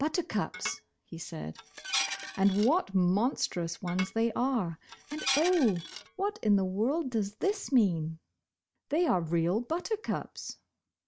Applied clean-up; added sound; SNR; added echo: none; Dishes, pots, and pans; 9 dB; none.